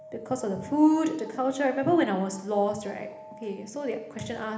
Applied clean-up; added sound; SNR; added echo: none; Alarm; 18 dB; reverberation time 1.0 s.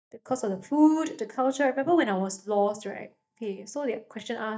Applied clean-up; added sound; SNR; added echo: neural mask model DeepFilterNet 3.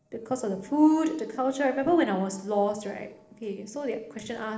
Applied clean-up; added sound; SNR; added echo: neural separator model SepFormer DNS4.